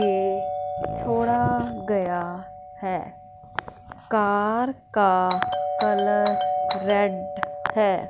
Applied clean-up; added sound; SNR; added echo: none; Doorbell; 5 dB; none.